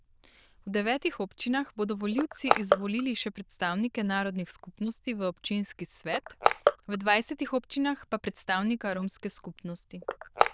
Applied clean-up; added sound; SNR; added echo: neural diffusion model UNIVERSE++.